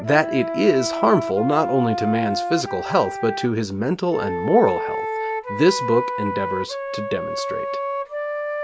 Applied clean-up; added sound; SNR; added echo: none; Wind instrument, woodwind instrument; 5 dB; none.